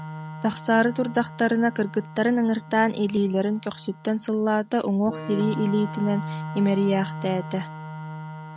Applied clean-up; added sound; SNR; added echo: none; Organ; 12 dB; none.